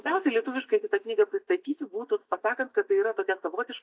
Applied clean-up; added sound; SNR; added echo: neural mask model DeepFilterNet 3.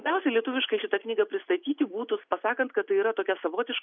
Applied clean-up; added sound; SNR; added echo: none; none; none; none.